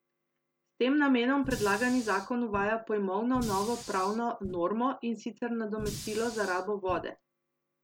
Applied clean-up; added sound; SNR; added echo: none; Fire; 13 dB; none.